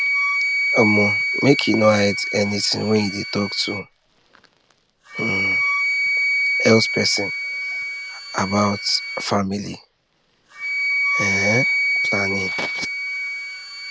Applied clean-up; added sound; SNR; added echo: none; Wind instrument, woodwind instrument; 0 dB; none.